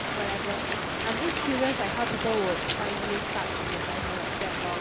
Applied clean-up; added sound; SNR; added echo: none; Rain; -3 dB; none.